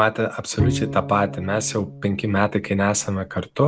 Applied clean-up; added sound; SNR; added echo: none; Bowed string instrument; 8 dB; none.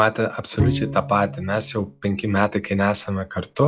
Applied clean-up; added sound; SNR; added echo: classical method log-MMSE.